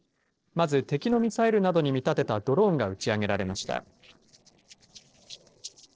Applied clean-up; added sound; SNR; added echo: neural separator model SepFormer DNS4.